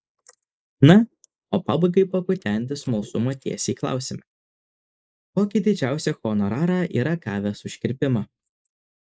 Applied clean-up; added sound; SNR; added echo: neural mask model Resemble Enhance denoiser.